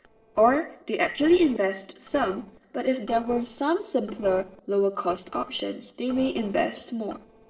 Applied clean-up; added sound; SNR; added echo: neural separator model SepFormer DNS4.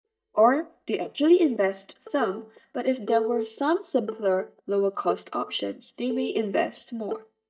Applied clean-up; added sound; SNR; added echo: neural mask model DeepFilterNet 3.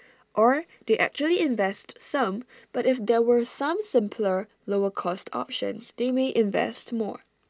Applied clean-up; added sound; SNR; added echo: none; none; none; none.